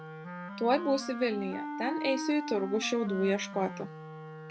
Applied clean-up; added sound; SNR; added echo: none; Wind instrument, woodwind instrument; 8 dB; none.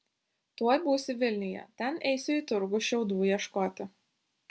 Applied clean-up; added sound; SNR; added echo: none; none; none; none.